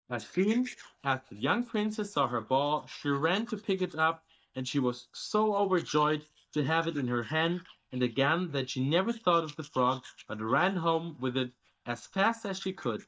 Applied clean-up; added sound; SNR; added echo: neural mask model DeepFilterNet 3.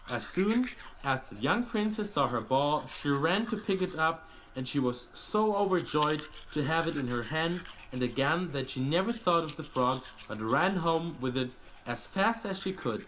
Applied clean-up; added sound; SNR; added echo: none; Domestic sounds, home sounds; 17 dB; none.